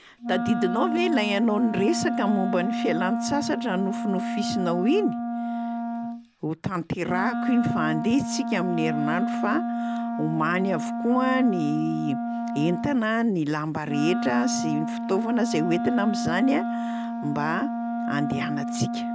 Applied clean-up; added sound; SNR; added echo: none; Wind instrument, woodwind instrument; 2 dB; none.